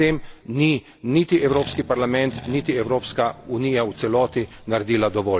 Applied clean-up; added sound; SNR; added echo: none; Accelerating, revving, vroom; 17 dB; none.